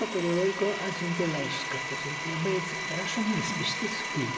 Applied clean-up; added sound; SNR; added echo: none; Domestic sounds, home sounds; 3 dB; reverberation time 1.1 s.